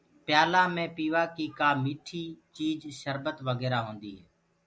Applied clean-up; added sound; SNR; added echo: none; none; none; none.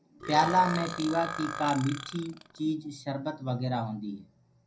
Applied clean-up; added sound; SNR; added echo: none; Burping, eructation; 8 dB; reverberation time 0.3 s.